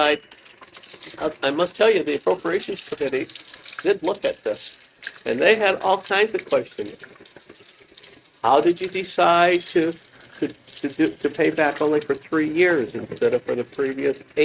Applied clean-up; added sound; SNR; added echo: neural mask model RNNoise.